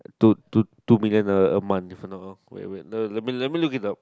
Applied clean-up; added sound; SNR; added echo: none; none; none; none.